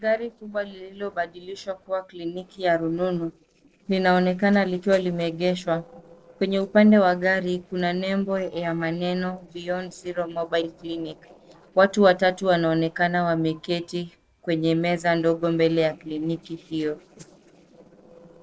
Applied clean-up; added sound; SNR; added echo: neural separator model SepFormer DNS4.